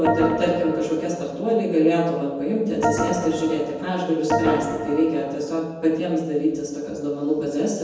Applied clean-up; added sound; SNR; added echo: none; Organ; 4 dB; reverberation time 1.1 s.